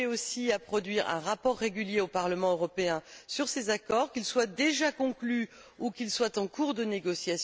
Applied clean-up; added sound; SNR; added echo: none; none; none; none.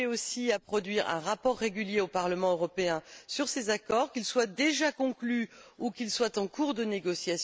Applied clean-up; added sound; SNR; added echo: neural mask model Resemble Enhance denoiser.